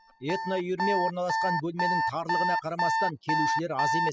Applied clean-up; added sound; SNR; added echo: classical method spectral subtraction.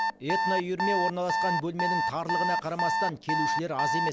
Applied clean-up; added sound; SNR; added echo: none; Alarm; -4 dB; none.